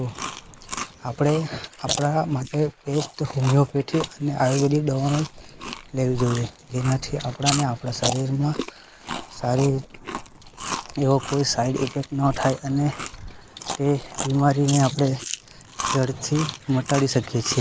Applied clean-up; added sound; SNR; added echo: neural mask model Resemble Enhance denoiser.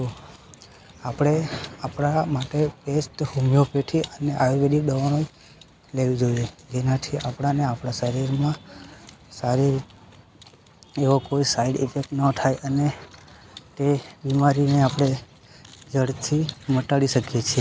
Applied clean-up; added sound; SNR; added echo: none; none; none; none.